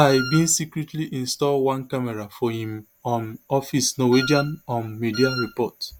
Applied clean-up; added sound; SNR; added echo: none; Wind instrument, woodwind instrument; 8 dB; none.